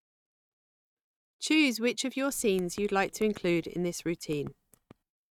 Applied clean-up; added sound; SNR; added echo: neural mask model RNNoise.